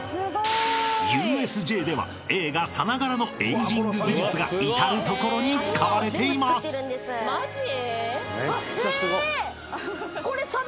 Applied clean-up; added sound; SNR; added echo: none; none; none; none.